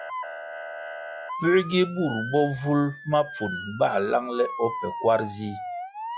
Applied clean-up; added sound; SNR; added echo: classical method log-MMSE.